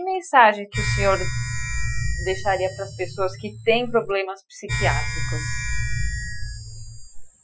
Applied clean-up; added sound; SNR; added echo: classical method Wiener filter.